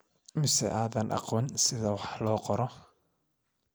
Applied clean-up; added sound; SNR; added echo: none; none; none; none.